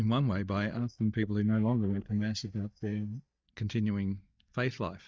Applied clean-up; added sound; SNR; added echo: neural mask model DeepFilterNet 3.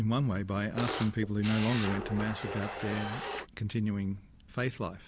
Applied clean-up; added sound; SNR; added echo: none; Camera; 5 dB; none.